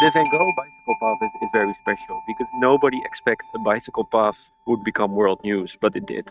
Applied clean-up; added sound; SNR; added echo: neural mask model RNNoise.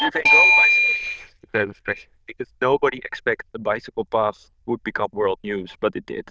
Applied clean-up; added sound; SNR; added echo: neural diffusion model UNIVERSE++.